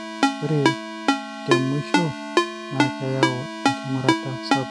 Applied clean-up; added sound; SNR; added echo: none; Ringtone; -4 dB; none.